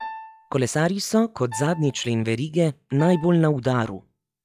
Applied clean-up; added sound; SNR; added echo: classical method log-MMSE.